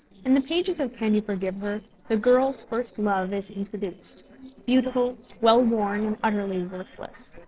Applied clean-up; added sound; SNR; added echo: neural separator model SepFormer DNS4.